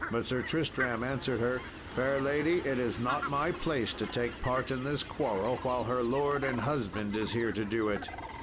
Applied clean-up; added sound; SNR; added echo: none; Fowl; 10 dB; none.